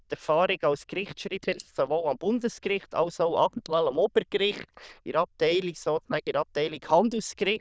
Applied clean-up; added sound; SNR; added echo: neural diffusion model UNIVERSE++.